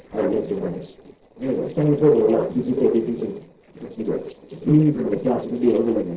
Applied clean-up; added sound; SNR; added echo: neural separator model SepFormer DNS4.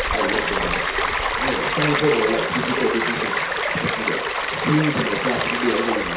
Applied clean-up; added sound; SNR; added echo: none; Stream; -1 dB; reverberation time 0.6 s.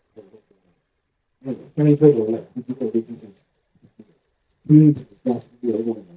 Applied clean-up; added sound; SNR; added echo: neural mask model DeepFilterNet 3.